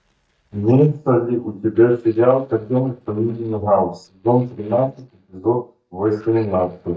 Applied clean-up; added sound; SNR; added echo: neural mask model DeepFilterNet 3.